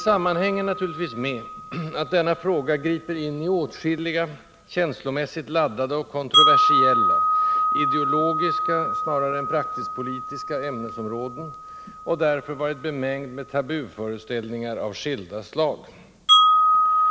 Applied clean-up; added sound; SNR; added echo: none; Wind chime; -2 dB; none.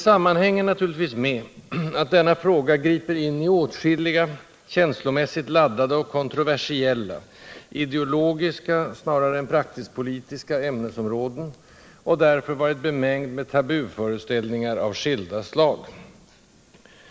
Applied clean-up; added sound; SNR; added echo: neural mask model Resemble Enhance denoiser.